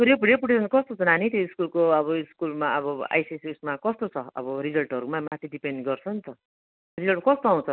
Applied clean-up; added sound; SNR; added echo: none; none; none; none.